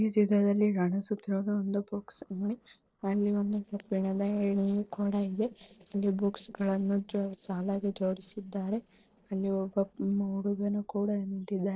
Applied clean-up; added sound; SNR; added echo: neural separator model SepFormer DNS4.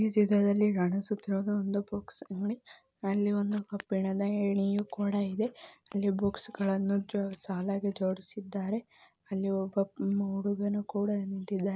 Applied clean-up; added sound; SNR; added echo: none; none; none; none.